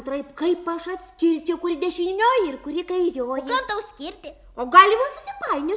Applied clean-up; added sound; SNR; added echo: none; none; none; none.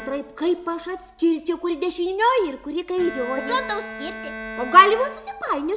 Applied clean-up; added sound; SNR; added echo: none; Bowed string instrument; 15 dB; none.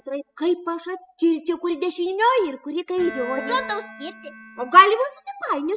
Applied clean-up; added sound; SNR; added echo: classical method spectral subtraction.